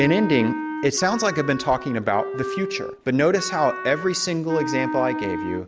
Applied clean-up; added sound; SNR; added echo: none; Wind instrument, woodwind instrument; 7 dB; none.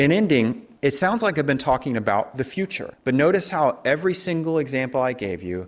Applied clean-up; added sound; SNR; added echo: none; none; none; none.